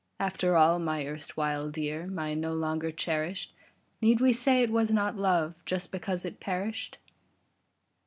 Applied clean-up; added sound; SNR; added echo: none; none; none; none.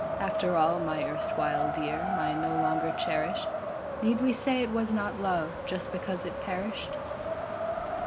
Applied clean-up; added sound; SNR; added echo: none; Wind; 1 dB; none.